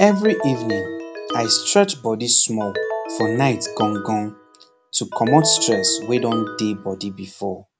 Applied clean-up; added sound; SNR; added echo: none; Ringtone; 8 dB; none.